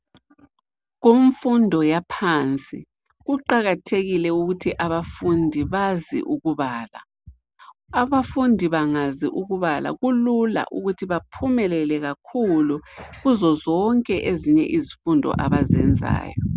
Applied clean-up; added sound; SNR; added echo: none; none; none; none.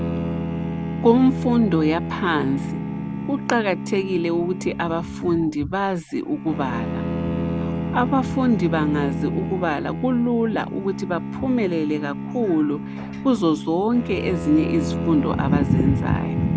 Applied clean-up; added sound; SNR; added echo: none; Bowed string instrument + Bowed string instrument; 5 dB; none.